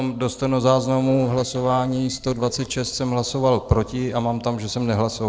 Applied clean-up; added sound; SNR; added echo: neural separator model SepFormer DNS4.